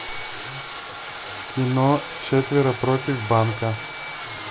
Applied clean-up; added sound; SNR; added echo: none; Sawing; 6 dB; none.